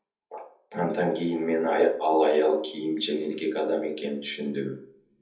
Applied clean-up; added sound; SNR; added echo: none; none; none; reverberation time 0.7 s.